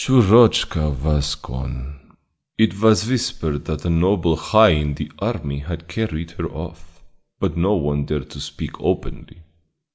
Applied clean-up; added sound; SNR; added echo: none; none; none; none.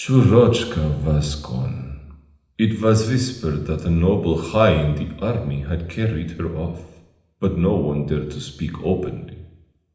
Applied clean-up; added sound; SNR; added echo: none; none; none; reverberation time 0.8 s.